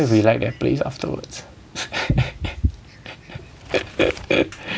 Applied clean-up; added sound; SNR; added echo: none; Writing; 18 dB; none.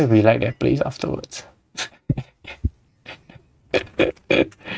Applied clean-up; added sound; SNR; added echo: neural mask model RNNoise.